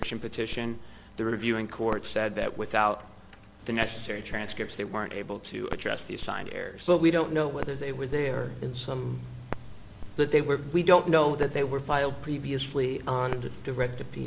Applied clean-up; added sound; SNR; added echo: none; none; none; none.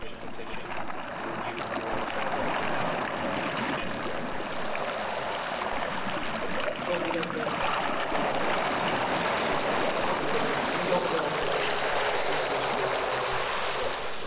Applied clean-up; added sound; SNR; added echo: none; Waves, surf; -4 dB; reverberation time 0.9 s.